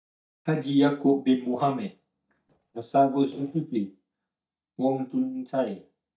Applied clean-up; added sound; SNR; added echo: neural mask model DeepFilterNet 3.